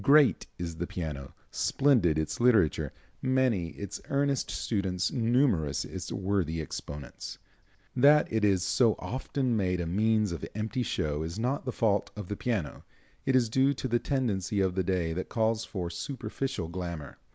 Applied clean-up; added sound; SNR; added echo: none; none; none; none.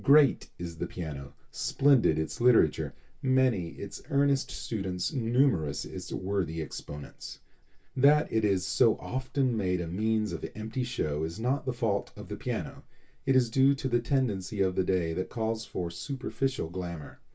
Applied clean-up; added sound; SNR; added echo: none; none; none; reverberation time 0.1 s.